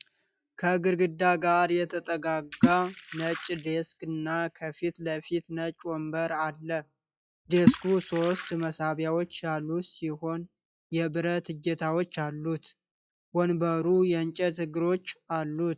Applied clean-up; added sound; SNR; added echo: classical method log-MMSE.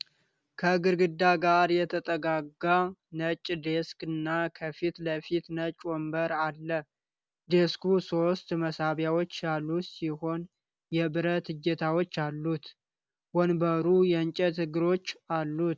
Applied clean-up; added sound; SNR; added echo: none; none; none; none.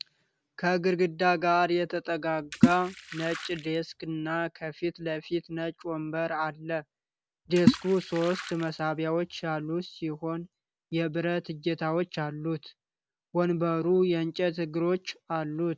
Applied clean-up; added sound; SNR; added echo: none; Water / Splash, splatter; 1 dB; none.